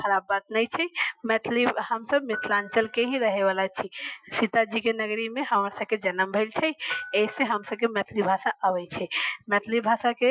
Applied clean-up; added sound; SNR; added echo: classical method Wiener filter.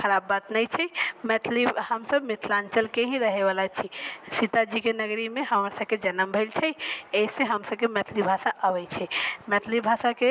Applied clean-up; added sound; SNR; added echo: none; none; none; none.